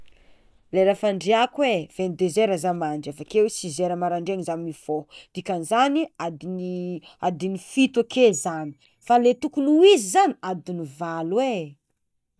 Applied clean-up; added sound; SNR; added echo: neural mask model DeepFilterNet 3.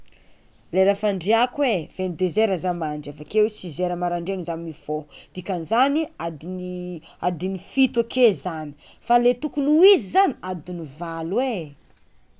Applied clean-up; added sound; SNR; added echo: none; none; none; none.